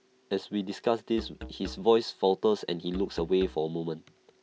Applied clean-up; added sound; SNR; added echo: none; Musical instrument; 16 dB; none.